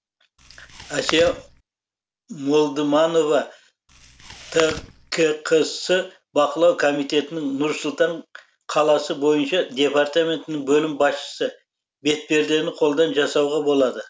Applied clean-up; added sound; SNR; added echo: none; Chewing, mastication; 13 dB; none.